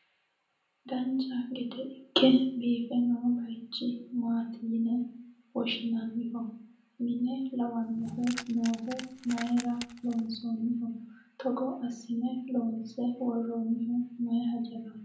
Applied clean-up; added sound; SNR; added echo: none; Keys jangling; 14 dB; reverberation time 0.6 s.